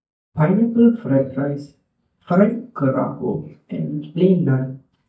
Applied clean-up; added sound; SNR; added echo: neural mask model DeepFilterNet 3.